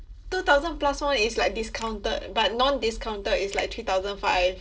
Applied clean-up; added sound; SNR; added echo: neural separator model SepFormer DNS4.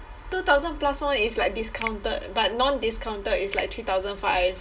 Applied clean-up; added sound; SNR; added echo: none; Finger snapping; 15 dB; reverberation time 0.2 s.